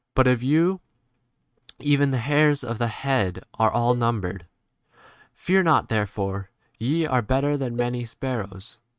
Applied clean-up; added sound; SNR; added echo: neural mask model RNNoise.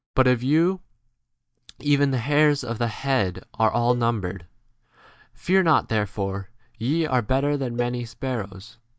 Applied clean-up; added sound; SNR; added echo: neural mask model DeepFilterNet 3.